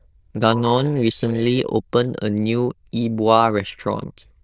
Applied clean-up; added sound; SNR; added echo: neural diffusion model UNIVERSE++.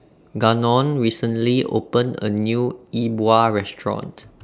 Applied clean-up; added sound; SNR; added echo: none; none; none; none.